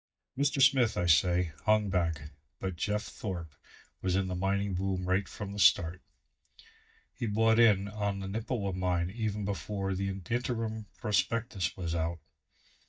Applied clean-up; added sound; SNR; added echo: neural mask model DeepFilterNet 3.